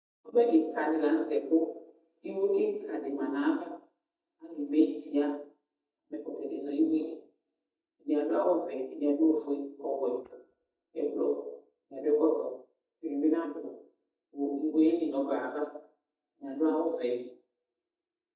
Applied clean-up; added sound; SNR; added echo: neural mask model DeepFilterNet 3.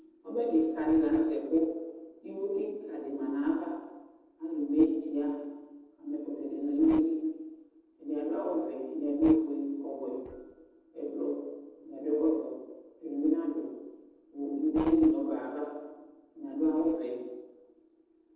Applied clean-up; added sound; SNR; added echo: neural separator model SepFormer DNS4.